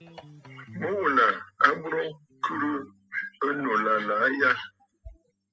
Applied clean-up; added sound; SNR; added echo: classical method spectral subtraction.